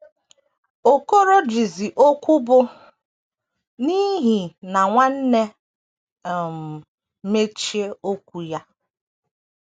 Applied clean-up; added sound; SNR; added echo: none; none; none; none.